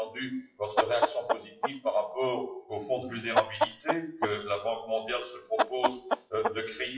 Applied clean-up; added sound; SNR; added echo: classical method WPE with log-MMSE.